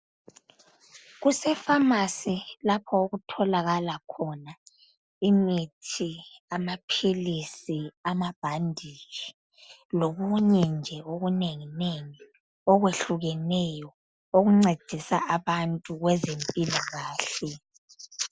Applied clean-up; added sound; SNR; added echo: none; none; none; none.